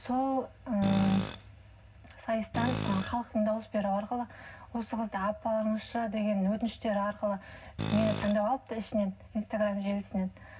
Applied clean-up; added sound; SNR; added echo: none; Tools; 6 dB; reverberation time 0.4 s.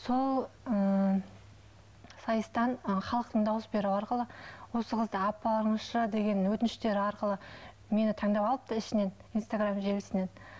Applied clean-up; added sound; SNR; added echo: none; none; none; none.